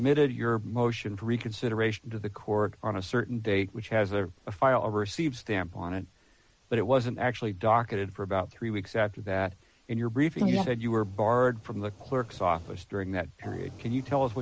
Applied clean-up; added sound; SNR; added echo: none; none; none; none.